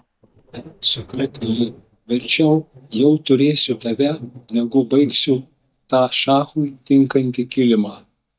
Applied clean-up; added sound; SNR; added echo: neural mask model DeepFilterNet 3.